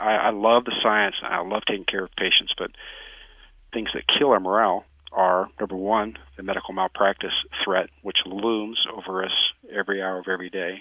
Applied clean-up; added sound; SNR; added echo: none; none; none; none.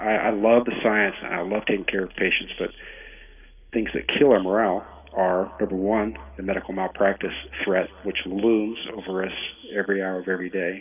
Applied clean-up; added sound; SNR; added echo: none; none; none; reverberation time 2.8 s.